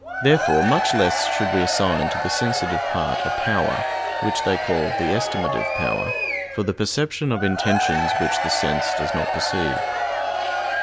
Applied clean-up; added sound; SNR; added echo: none; Crowd / Cheering; -1 dB; none.